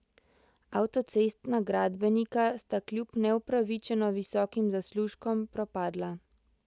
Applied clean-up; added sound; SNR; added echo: none; none; none; none.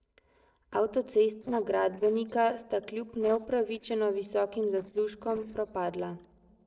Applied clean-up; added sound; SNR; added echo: neural separator model SepFormer DNS4.